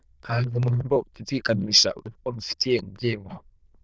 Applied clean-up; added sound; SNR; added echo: neural diffusion model UNIVERSE++.